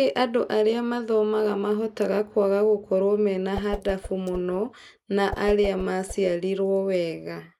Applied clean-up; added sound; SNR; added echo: neural mask model Resemble Enhance denoiser.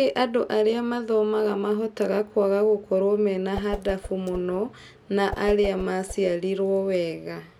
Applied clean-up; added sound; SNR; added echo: none; Whoosh, swoosh, swish; 13 dB; none.